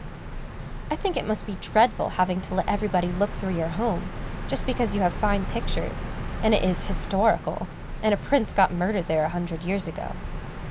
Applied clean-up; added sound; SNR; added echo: none; Bird vocalization, bird call, bird song; 6 dB; none.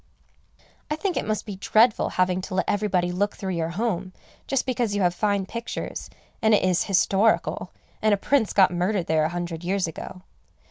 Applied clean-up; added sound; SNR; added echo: none; none; none; none.